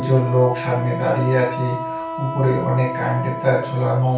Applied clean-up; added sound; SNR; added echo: none; Wind instrument, woodwind instrument; 8 dB; reverberation time 0.3 s.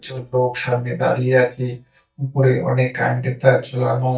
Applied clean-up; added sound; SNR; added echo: neural mask model DeepFilterNet 3.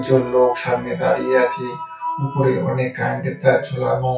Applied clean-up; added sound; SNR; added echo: classical method WPE with log-MMSE.